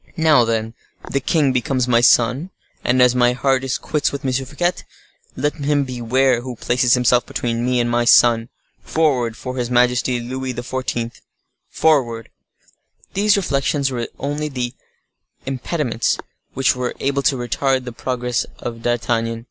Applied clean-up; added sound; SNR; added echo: none; none; none; none.